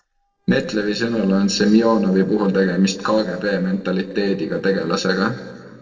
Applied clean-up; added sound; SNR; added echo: neural separator model SepFormer DNS4.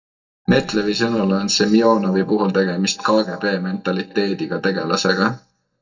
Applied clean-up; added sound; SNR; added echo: neural mask model DeepFilterNet 3.